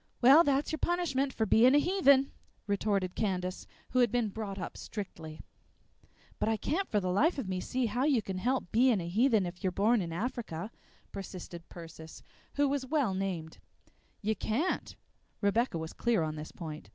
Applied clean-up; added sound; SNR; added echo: none; none; none; none.